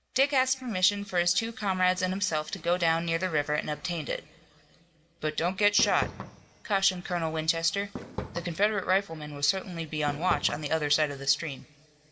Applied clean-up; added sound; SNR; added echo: none; Fireworks; 11 dB; reverberation time 1.6 s.